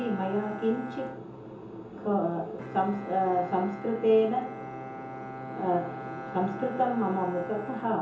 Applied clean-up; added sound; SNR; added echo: none; Bowed string instrument; 12 dB; reverberation time 0.6 s.